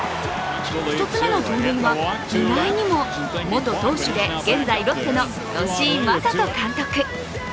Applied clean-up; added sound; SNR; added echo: none; none; none; none.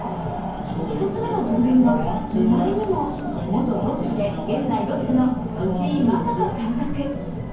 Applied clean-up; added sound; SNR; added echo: none; Printer; 15 dB; reverberation time 0.9 s.